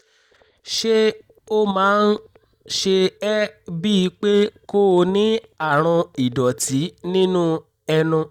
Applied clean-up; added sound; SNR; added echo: neural mask model DeepFilterNet 3.